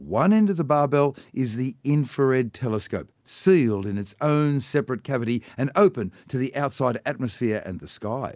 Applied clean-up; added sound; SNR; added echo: none; none; none; none.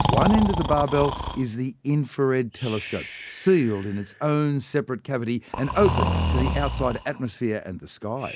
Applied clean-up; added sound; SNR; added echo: none; Breathing; 4 dB; none.